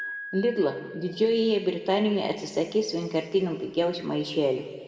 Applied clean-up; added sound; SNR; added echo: none; Piano; 19 dB; reverberation time 1.8 s.